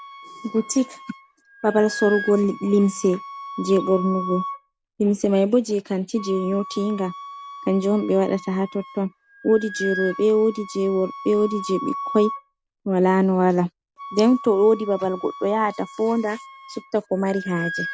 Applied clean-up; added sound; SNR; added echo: none; Wind instrument, woodwind instrument; 13 dB; none.